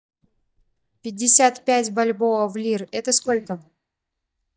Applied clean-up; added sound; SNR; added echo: neural mask model DeepFilterNet 3.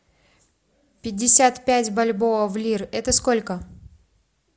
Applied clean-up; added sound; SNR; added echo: none; none; none; none.